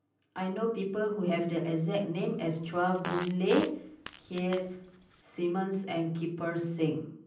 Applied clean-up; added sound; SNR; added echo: none; Fart; 10 dB; reverberation time 0.6 s.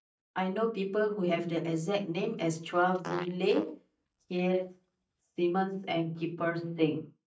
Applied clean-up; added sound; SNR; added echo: neural mask model DeepFilterNet 3.